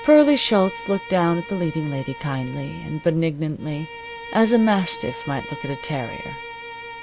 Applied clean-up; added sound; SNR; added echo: none; Bowed string instrument; 14 dB; none.